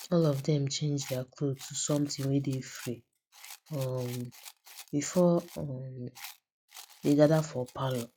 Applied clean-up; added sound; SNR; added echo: classical method log-MMSE.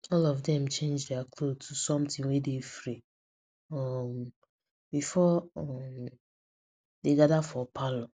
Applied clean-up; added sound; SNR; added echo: none; none; none; none.